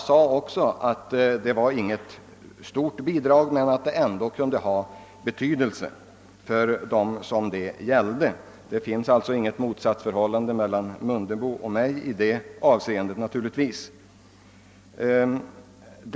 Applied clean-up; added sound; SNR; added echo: none; none; none; none.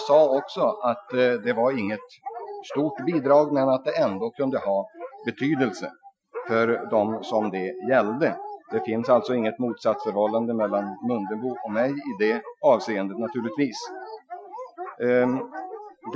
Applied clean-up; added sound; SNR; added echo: classical method Wiener filter.